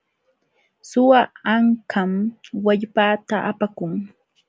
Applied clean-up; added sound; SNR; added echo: none; none; none; none.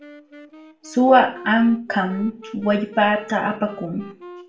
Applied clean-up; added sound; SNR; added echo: none; Wind instrument, woodwind instrument; 19 dB; reverberation time 0.4 s.